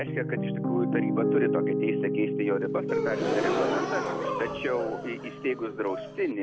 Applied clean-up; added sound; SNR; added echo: none; Piano + Gasp; -3 dB; none.